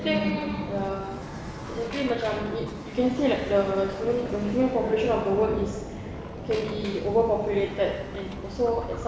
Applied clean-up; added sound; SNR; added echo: none; Accelerating, revving, vroom + Squeak; 17 dB; none.